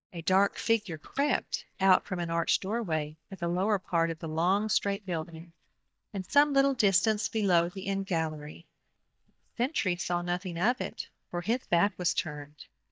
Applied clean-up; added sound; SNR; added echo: neural mask model DeepFilterNet 3.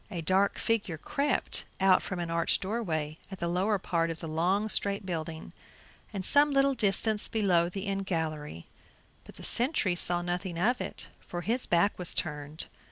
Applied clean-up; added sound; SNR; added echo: none; none; none; none.